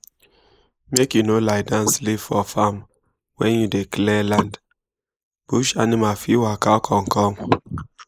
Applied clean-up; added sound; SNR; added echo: neural mask model Resemble Enhance denoiser.